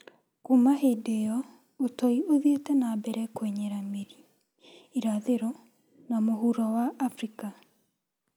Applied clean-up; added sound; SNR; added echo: none; none; none; none.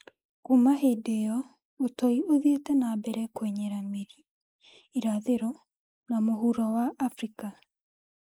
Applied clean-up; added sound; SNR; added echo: neural mask model Resemble Enhance denoiser.